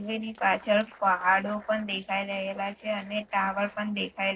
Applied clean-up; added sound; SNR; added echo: neural separator model SepFormer DNS4.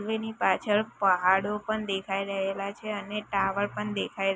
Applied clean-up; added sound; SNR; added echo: none; none; none; none.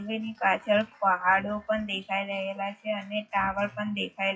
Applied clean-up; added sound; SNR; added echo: classical method WPE with log-MMSE.